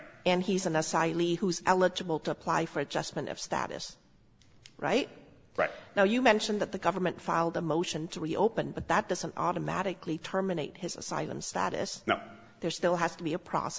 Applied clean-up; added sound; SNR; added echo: none; none; none; none.